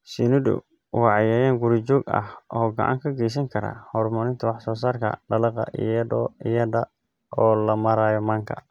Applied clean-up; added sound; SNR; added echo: none; none; none; none.